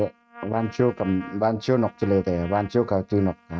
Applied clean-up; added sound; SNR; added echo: neural mask model RNNoise.